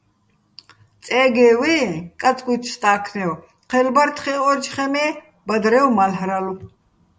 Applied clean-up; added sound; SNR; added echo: none; none; none; none.